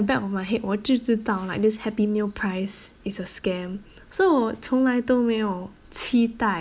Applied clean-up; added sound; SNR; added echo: none; none; none; none.